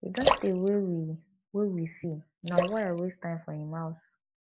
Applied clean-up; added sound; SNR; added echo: neural mask model Resemble Enhance denoiser.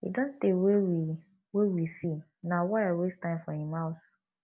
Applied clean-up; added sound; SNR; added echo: none; none; none; none.